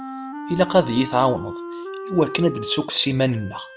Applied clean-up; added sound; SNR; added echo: none; Wind instrument, woodwind instrument; 11 dB; none.